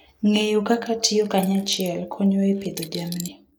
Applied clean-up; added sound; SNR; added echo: neural mask model Resemble Enhance denoiser.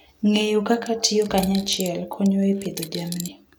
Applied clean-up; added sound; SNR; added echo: none; Coin (dropping); 16 dB; none.